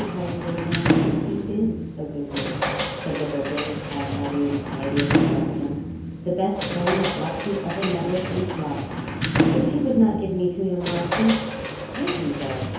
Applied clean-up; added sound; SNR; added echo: none; Sliding door / Slam; 0 dB; reverberation time 0.9 s.